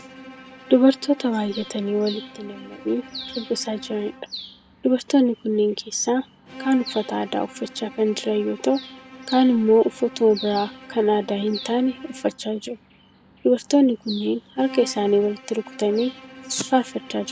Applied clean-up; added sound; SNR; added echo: none; Bowed string instrument + Bird; 17 dB; none.